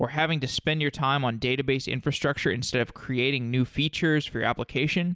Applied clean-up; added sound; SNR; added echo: none; none; none; none.